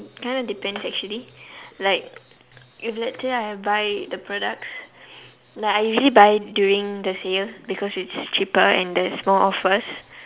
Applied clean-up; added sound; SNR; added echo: none; none; none; none.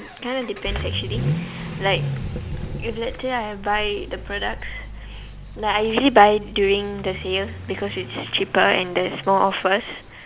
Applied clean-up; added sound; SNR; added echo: none; Accelerating, revving, vroom / Vehicle; 9 dB; none.